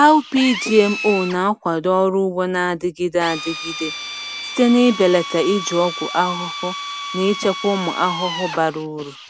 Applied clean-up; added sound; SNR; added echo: none; Drill; 11 dB; none.